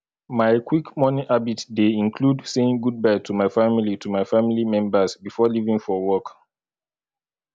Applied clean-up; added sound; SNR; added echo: none; none; none; none.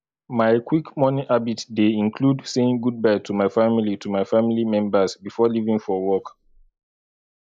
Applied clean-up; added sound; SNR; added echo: neural mask model Resemble Enhance denoiser.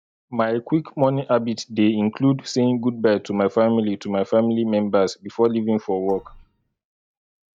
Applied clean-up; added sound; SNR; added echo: neural mask model DeepFilterNet 3.